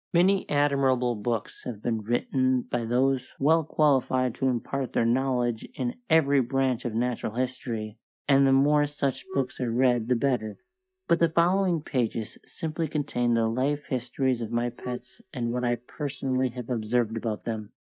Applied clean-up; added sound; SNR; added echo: neural mask model DeepFilterNet 3.